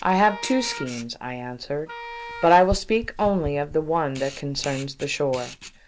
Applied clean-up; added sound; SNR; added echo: none; Camera + Wind instrument, woodwind instrument; 13 dB; none.